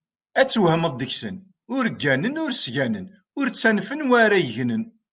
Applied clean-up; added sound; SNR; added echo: none; none; none; none.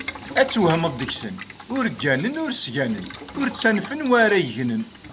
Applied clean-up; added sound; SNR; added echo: none; Boiling; 14 dB; none.